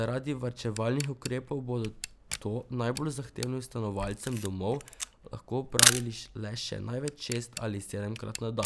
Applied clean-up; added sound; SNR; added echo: none; Camera; 0 dB; none.